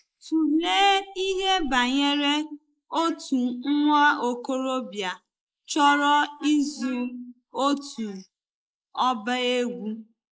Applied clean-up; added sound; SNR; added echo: neural mask model Resemble Enhance denoiser.